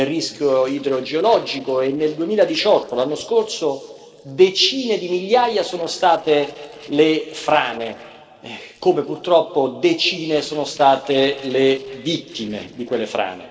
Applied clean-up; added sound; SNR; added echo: neural separator model SepFormer DNS4.